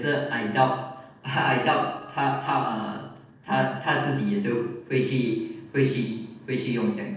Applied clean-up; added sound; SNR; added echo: neural separator model SepFormer DNS4.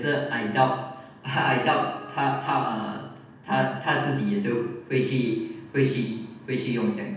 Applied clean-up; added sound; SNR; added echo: none; Trumpet; 19 dB; reverberation time 0.9 s.